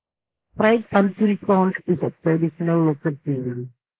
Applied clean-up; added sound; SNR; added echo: neural mask model Resemble Enhance denoiser.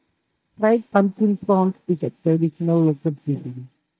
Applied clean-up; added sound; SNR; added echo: neural mask model DeepFilterNet 3.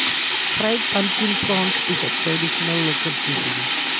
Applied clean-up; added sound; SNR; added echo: none; Sink (filling or washing); -4 dB; none.